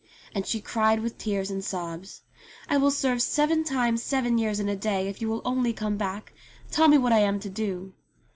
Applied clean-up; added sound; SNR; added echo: none; none; none; none.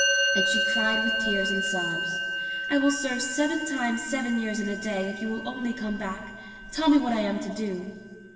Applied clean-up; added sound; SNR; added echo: none; Musical instrument; 1 dB; reverberation time 1.9 s.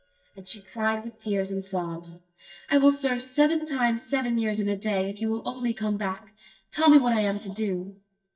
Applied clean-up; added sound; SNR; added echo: neural mask model DeepFilterNet 3.